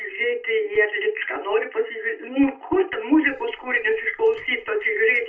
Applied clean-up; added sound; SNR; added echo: none; none; none; reverberation time 0.2 s.